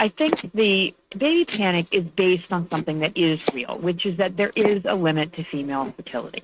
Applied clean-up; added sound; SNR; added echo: neural mask model RNNoise.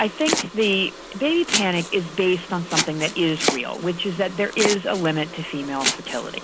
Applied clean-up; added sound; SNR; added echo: none; Domestic sounds, home sounds; 5 dB; none.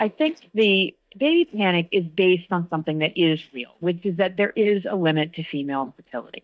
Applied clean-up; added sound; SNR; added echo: neural mask model DeepFilterNet 3.